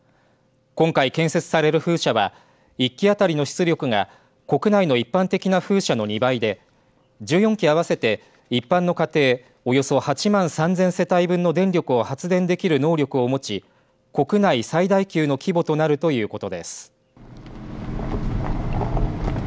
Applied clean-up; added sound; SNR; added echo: none; none; none; none.